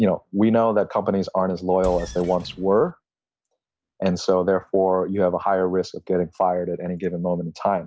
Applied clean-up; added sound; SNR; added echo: none; Engine; 15 dB; none.